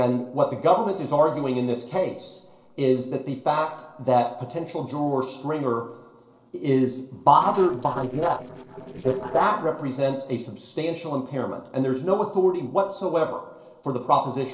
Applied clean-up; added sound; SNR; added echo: neural separator model SepFormer DNS4.